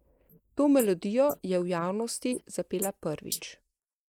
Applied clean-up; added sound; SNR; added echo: neural mask model Resemble Enhance denoiser.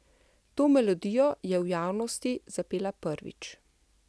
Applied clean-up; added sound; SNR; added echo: none; none; none; none.